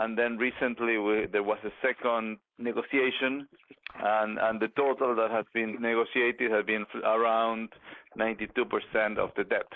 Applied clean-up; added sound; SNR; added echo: neural mask model Resemble Enhance denoiser.